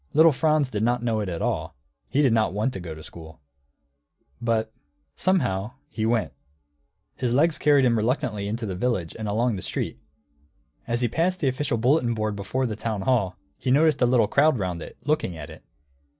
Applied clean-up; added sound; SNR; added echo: none; none; none; none.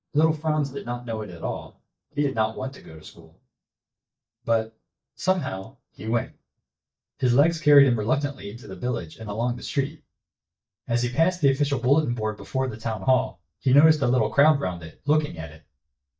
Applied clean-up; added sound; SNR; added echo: neural mask model DeepFilterNet 3.